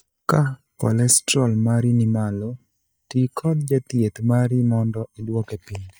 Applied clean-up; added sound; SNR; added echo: neural mask model DeepFilterNet 3.